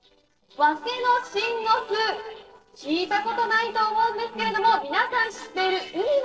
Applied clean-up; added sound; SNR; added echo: neural separator model SepFormer DNS4.